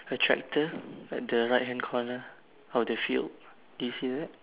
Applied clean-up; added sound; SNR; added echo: none; none; none; none.